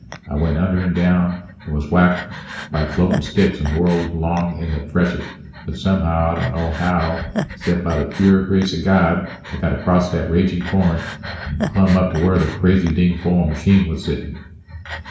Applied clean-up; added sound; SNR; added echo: none; Breathing; 14 dB; reverberation time 0.6 s.